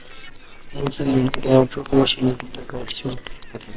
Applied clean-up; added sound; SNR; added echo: neural separator model SepFormer WHAMR!.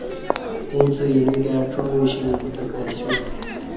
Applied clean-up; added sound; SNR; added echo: none; Crowd; 5 dB; reverberation time 0.9 s.